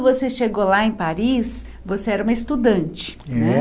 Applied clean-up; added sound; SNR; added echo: none; none; none; none.